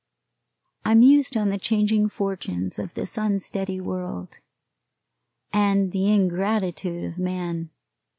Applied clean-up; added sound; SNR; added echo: none; none; none; none.